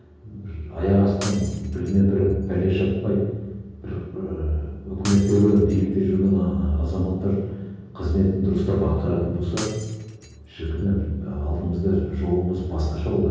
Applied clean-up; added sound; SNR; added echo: none; Shatter; 19 dB; reverberation time 1.3 s.